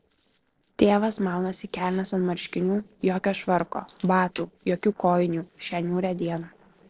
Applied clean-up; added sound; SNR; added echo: neural separator model SepFormer DNS4.